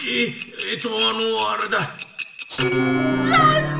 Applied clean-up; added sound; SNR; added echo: none; Rattle (instrument); 14 dB; reverberation time 0.7 s.